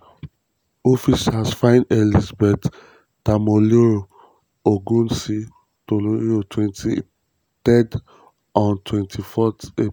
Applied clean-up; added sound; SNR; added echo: none; none; none; none.